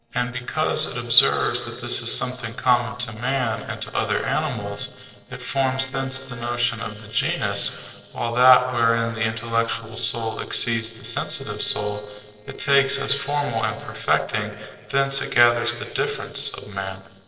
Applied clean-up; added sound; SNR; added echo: neural separator model SepFormer DNS4.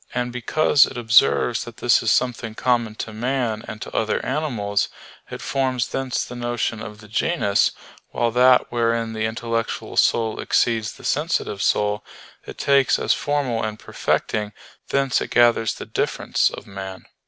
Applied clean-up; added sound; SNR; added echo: none; none; none; none.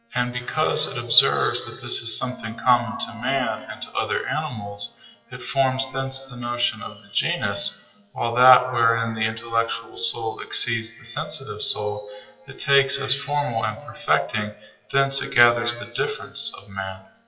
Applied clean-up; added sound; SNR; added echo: classical method WPE with log-MMSE.